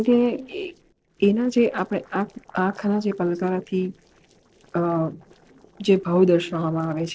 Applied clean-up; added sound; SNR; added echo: neural separator model SepFormer DNS4.